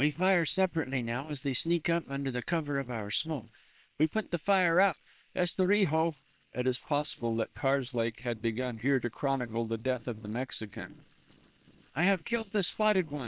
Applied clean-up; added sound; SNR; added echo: neural separator model SepFormer WHAM!.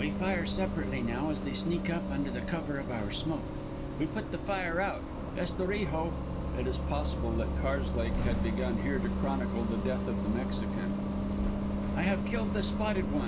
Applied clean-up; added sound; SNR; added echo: none; Bus; -2 dB; none.